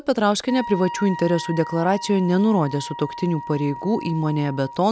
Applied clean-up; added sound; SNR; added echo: none; Wind instrument, woodwind instrument; 13 dB; none.